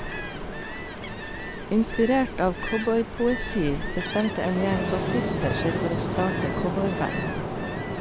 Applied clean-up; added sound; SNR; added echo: none; Ocean; 2 dB; none.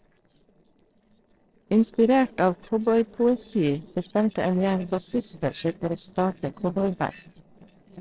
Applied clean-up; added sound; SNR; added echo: neural separator model SepFormer DNS4.